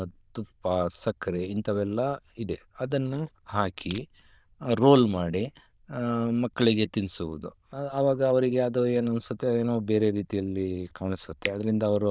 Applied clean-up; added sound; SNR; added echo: neural diffusion model UNIVERSE++.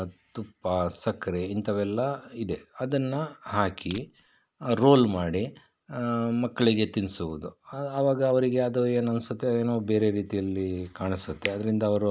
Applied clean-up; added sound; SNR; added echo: none; Crushing; 18 dB; none.